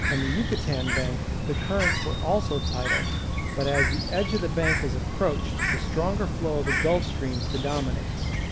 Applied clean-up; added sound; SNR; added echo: none; Bird; -2 dB; none.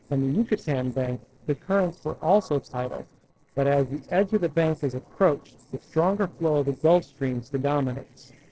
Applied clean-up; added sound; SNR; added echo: neural separator model SepFormer DNS4.